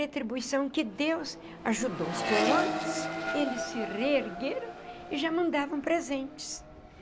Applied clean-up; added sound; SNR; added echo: none; Accelerating, revving, vroom; 4 dB; none.